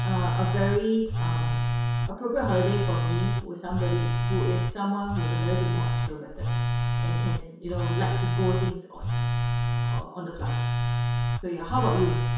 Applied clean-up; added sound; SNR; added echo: none; Telephone; -4 dB; reverberation time 0.7 s.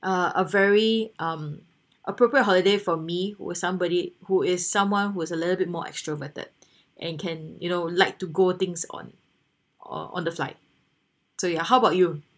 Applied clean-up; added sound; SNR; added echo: none; none; none; none.